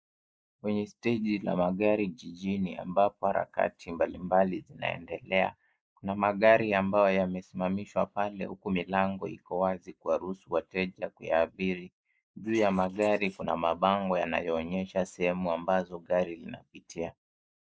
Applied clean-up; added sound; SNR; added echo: neural mask model Resemble Enhance denoiser.